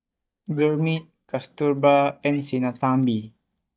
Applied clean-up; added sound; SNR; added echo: neural mask model DeepFilterNet 3.